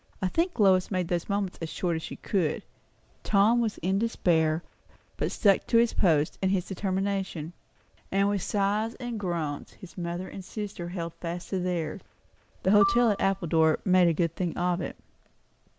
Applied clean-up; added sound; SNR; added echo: none; Marimba, xylophone; 9 dB; none.